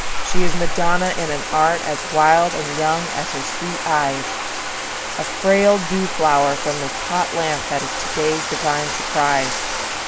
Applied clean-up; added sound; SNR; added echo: none; Bathtub (filling or washing); 1 dB; none.